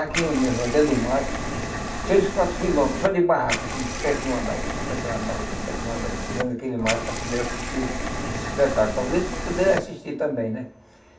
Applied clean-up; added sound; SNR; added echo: none; Liquid; 4 dB; reverberation time 0.2 s.